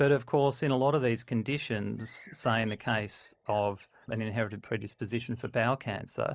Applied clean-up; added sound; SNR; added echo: neural mask model DeepFilterNet 3.